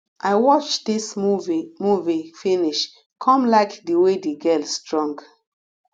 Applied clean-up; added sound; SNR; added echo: none; none; none; none.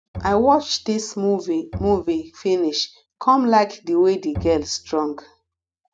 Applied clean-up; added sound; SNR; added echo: neural mask model RNNoise.